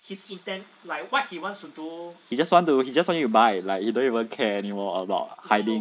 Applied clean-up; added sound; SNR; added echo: neural mask model Resemble Enhance denoiser.